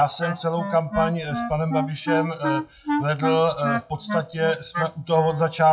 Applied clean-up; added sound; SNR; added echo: classical method WPE with log-MMSE.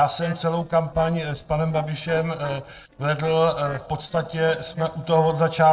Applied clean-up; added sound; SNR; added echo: neural separator model SepFormer DNS4.